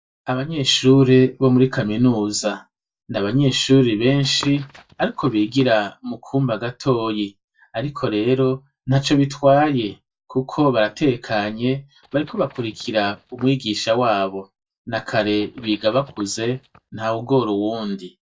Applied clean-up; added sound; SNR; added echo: neural mask model DeepFilterNet 3.